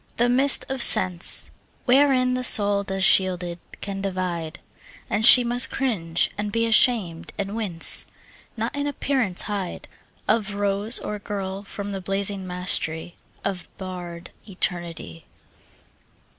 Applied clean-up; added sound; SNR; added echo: none; none; none; none.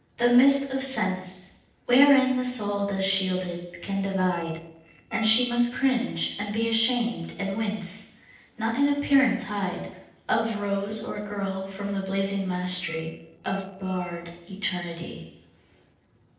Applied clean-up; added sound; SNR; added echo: neural separator model SepFormer DNS4.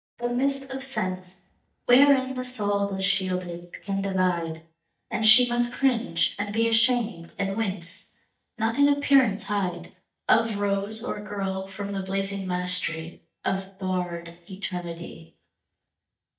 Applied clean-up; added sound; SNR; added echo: neural mask model DeepFilterNet 3.